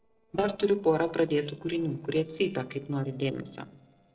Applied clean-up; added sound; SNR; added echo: neural separator model SepFormer DNS4.